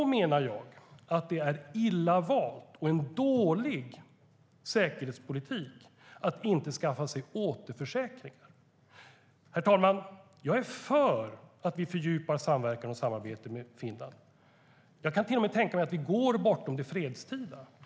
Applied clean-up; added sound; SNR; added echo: none; none; none; none.